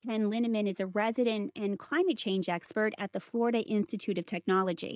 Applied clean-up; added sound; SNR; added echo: neural mask model DeepFilterNet 3.